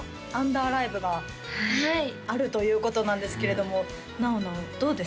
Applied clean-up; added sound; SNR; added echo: none; none; none; none.